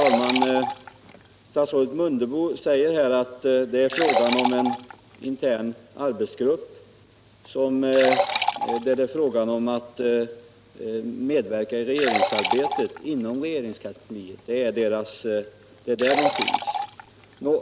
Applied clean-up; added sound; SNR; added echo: none; Liquid; 6 dB; none.